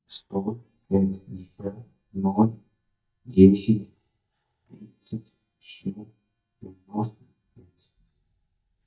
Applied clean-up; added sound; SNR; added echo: neural mask model DeepFilterNet 3.